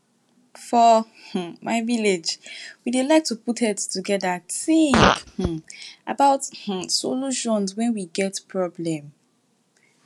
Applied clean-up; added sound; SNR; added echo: none; Fart; 0 dB; none.